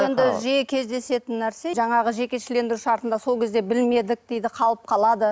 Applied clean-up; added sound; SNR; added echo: none; none; none; none.